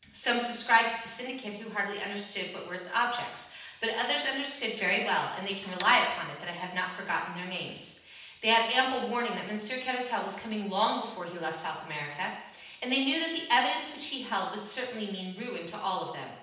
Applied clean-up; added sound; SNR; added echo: none; Tools; 14 dB; reverberation time 0.9 s.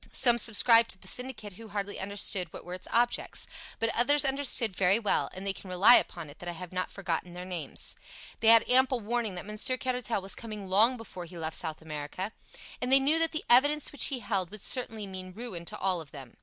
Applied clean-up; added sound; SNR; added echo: none; none; none; none.